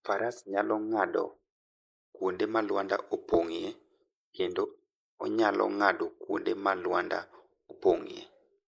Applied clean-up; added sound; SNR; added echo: neural mask model Resemble Enhance denoiser.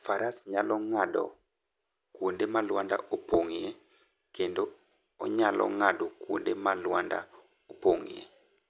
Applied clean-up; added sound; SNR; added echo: none; none; none; none.